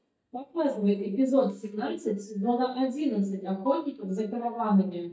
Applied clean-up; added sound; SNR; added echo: neural mask model DeepFilterNet 3.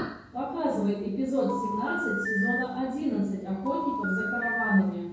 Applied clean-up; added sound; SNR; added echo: none; Telephone; 2 dB; reverberation time 0.6 s.